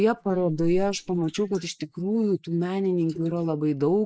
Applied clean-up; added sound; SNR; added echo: neural mask model Resemble Enhance denoiser.